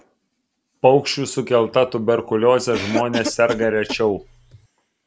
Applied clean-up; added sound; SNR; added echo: none; Cough; 11 dB; none.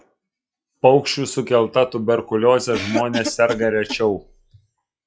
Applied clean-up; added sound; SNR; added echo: classical method log-MMSE.